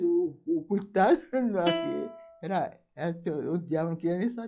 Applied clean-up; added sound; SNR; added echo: classical method log-MMSE.